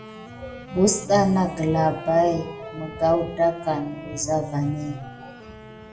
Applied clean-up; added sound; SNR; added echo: none; Wind instrument, woodwind instrument; 16 dB; reverberation time 0.6 s.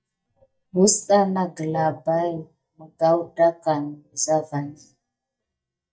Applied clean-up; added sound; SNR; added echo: neural mask model DeepFilterNet 3.